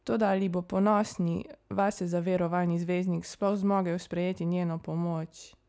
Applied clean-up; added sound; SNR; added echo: none; none; none; none.